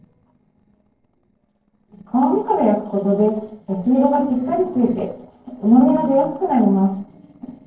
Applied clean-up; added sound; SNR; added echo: neural separator model SepFormer DNS4.